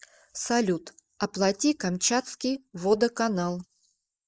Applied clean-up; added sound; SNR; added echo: neural mask model Resemble Enhance denoiser.